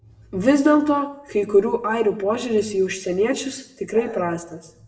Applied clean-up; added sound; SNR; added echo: none; Bark; 16 dB; reverberation time 0.6 s.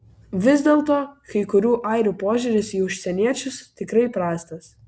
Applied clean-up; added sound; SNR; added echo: none; none; none; none.